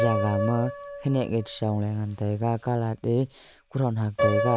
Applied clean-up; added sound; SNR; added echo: none; Piano; 5 dB; none.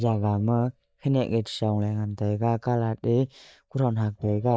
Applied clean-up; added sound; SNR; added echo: neural mask model DeepFilterNet 3.